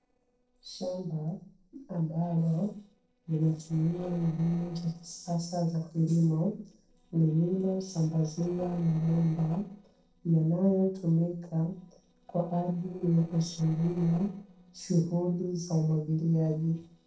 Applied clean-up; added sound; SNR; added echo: neural separator model SepFormer DNS4.